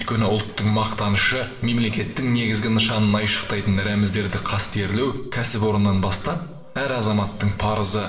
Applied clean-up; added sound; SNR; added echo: none; none; none; reverberation time 0.7 s.